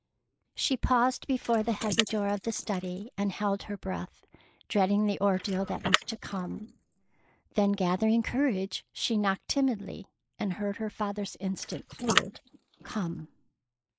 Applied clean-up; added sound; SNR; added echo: neural mask model Resemble Enhance denoiser.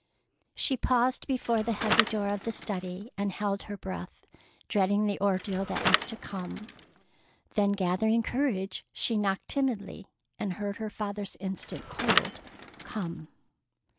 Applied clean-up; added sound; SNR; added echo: none; Bicycle; 3 dB; none.